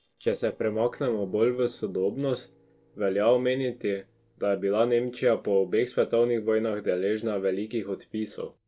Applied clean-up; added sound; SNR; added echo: neural separator model SepFormer DNS4.